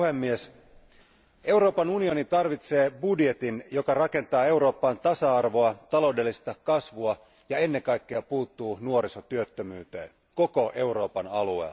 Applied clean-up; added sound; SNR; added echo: none; none; none; none.